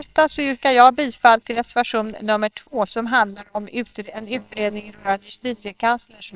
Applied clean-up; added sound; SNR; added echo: neural separator model SepFormer WHAMR!.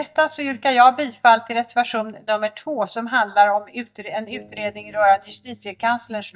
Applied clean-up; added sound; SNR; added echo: neural mask model DeepFilterNet 3.